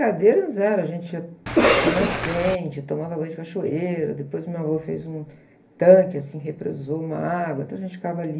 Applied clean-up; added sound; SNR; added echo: none; Cough; -3 dB; reverberation time 0.3 s.